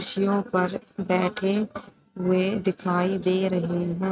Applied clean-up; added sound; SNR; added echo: neural mask model RNNoise.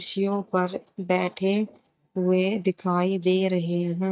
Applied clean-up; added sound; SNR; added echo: neural mask model DeepFilterNet 3.